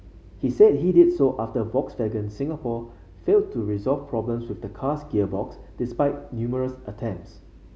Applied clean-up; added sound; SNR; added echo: none; none; none; none.